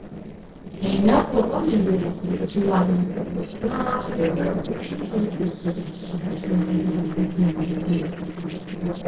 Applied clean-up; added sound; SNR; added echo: neural separator model SepFormer DNS4.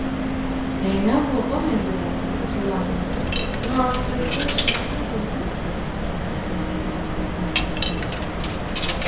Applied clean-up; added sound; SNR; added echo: none; Coin (dropping); -4 dB; reverberation time 0.7 s.